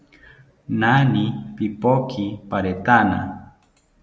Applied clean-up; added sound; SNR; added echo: none; none; none; none.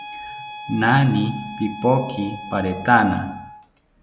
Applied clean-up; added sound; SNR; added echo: none; Wind instrument, woodwind instrument; 14 dB; none.